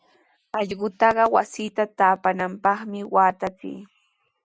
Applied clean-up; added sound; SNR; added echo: none; none; none; none.